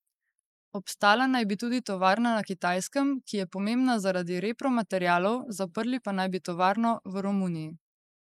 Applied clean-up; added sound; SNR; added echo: neural mask model Resemble Enhance denoiser.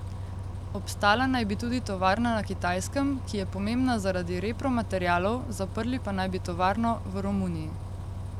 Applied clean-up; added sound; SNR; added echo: none; Bus; 6 dB; none.